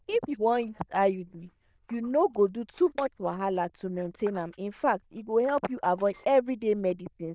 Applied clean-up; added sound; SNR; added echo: neural diffusion model UNIVERSE++.